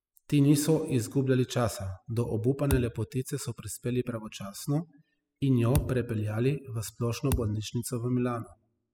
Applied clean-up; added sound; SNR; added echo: classical method spectral subtraction.